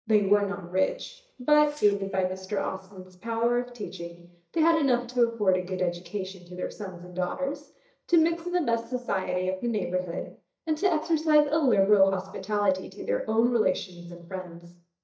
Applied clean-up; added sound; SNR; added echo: neural mask model DeepFilterNet 3.